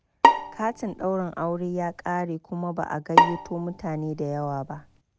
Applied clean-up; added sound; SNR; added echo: none; Bowed string instrument; -4 dB; none.